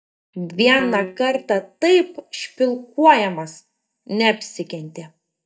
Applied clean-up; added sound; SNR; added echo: neural mask model DeepFilterNet 3.